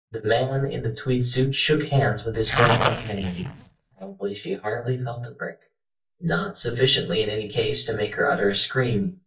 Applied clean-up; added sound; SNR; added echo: neural mask model DeepFilterNet 3.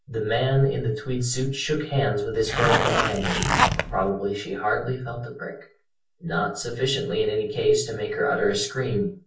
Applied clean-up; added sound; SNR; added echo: none; Zipper (clothing); -2 dB; reverberation time 0.4 s.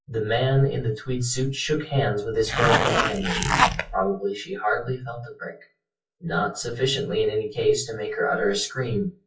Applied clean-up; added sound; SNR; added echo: classical method WPE with log-MMSE.